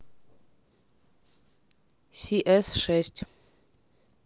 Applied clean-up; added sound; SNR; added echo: none; none; none; none.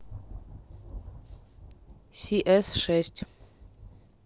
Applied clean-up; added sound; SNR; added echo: none; Thunder; 15 dB; none.